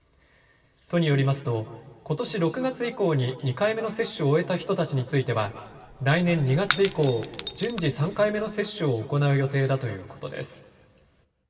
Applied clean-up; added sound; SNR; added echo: none; Shatter / Crushing; 8 dB; reverberation time 1.9 s.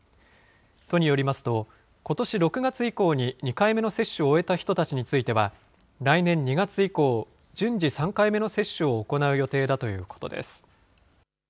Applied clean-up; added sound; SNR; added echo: none; none; none; none.